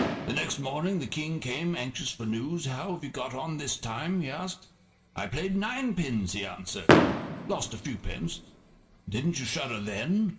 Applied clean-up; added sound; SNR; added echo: none; Fireworks; 2 dB; reverberation time 0.7 s.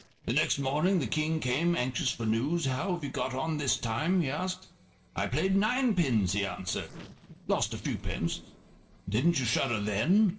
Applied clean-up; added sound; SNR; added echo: neural separator model SepFormer DNS4.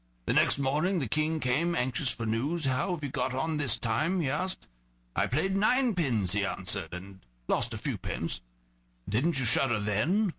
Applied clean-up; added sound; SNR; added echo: none; none; none; none.